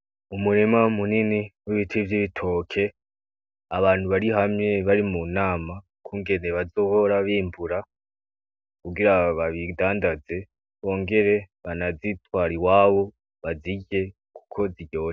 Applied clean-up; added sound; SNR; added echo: none; none; none; none.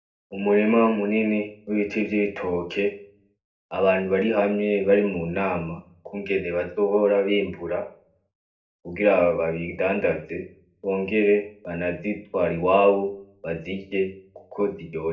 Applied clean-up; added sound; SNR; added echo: none; none; none; reverberation time 0.4 s.